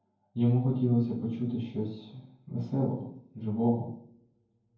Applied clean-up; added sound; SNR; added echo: none; none; none; reverberation time 0.9 s.